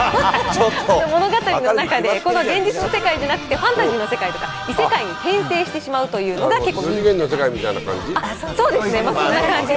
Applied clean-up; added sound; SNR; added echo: none; Thunder; 20 dB; none.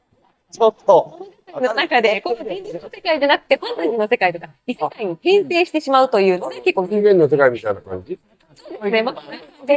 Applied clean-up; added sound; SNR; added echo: neural mask model DeepFilterNet 3.